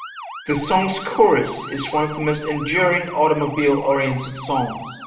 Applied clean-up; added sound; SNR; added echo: none; Motor vehicle (road) / Siren; 14 dB; reverberation time 0.7 s.